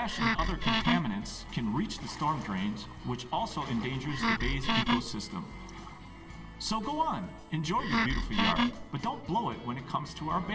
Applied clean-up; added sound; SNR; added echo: none; Wood; -4 dB; reverberation time 2.1 s.